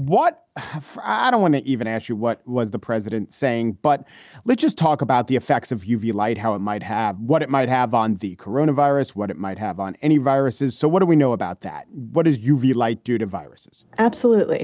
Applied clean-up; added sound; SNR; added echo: none; none; none; none.